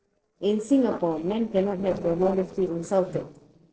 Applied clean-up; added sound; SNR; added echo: neural separator model SepFormer DNS4.